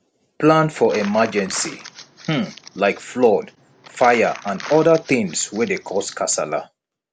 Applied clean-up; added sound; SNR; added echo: none; Crumpling, crinkling; 18 dB; none.